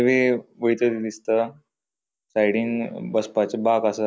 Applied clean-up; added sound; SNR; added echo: none; none; none; none.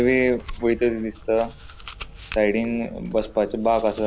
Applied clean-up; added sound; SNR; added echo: none; Chewing, mastication; 14 dB; none.